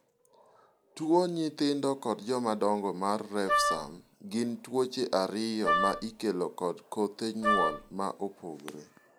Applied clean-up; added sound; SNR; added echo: none; Wind instrument, woodwind instrument; -2 dB; none.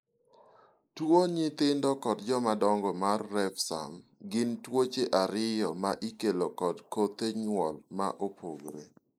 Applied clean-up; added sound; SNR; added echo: neural mask model Resemble Enhance denoiser.